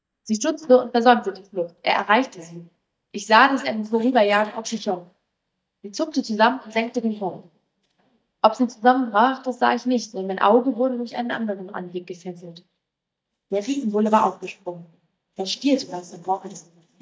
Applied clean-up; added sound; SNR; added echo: neural mask model DeepFilterNet 3.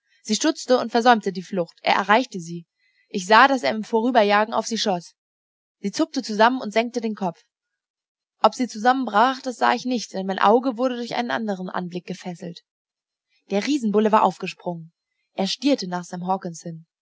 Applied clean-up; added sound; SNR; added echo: none; none; none; none.